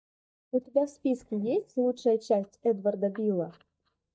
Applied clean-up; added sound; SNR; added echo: neural mask model DeepFilterNet 3.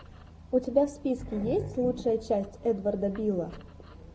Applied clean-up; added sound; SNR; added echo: none; Growling; 13 dB; none.